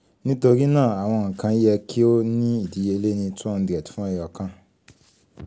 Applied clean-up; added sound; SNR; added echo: none; none; none; none.